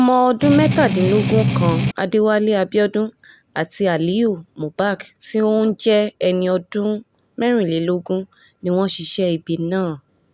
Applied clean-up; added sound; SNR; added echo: none; Strum; 0 dB; none.